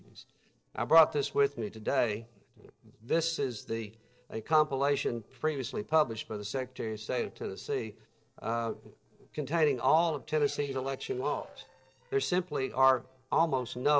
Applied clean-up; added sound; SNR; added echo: neural separator model SepFormer DNS4.